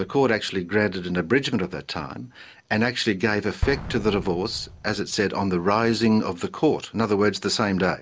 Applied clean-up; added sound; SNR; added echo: none; Explosion; 16 dB; none.